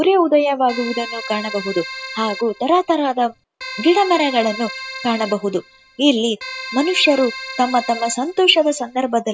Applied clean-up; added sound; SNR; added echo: none; Keyboard (musical); 13 dB; none.